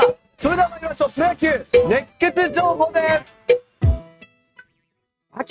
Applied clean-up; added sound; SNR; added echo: neural mask model RNNoise.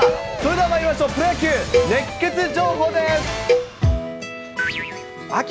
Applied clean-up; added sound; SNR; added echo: none; Cowbell; 5 dB; none.